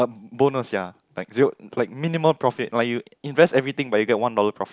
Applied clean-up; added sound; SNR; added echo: none; none; none; none.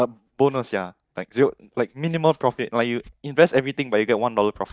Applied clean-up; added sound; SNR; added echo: neural mask model DeepFilterNet 3.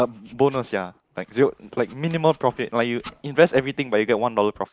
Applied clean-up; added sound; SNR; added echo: neural mask model Resemble Enhance denoiser.